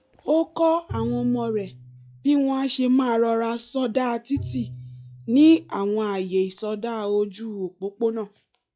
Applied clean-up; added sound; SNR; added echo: classical method log-MMSE.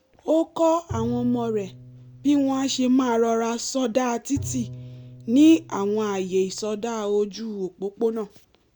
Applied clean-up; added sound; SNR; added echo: none; Bowed string instrument; 16 dB; none.